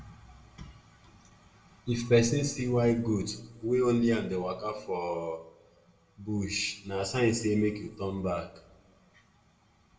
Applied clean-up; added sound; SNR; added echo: none; none; none; reverberation time 0.5 s.